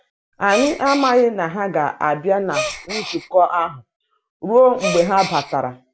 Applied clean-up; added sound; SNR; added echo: none; Gasp; 8 dB; none.